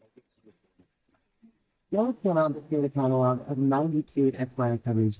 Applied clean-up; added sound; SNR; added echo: neural mask model DeepFilterNet 3.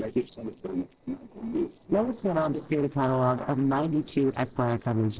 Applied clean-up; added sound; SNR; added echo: neural separator model SepFormer DNS4.